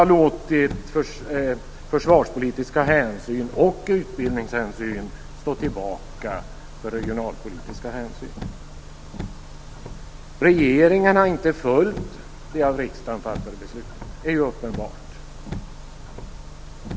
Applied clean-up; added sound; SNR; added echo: none; Car; 12 dB; none.